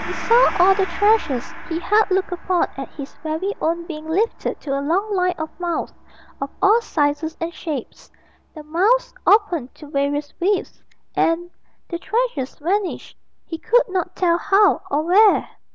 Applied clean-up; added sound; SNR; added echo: none; Gong; 14 dB; none.